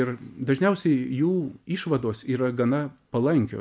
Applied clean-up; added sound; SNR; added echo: none; none; none; none.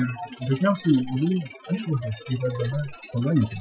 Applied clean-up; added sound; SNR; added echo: classical method Wiener filter.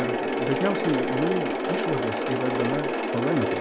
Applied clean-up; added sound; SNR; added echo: none; Mechanisms; -3 dB; none.